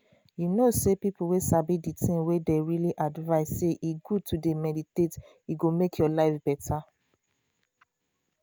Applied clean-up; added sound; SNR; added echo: none; none; none; none.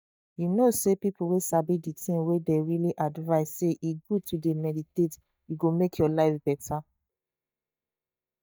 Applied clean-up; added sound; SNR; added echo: neural mask model DeepFilterNet 3.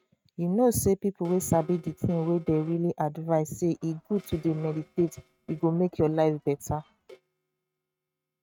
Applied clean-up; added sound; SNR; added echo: neural mask model RNNoise.